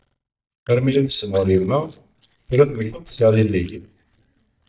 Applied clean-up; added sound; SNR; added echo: neural mask model DeepFilterNet 3.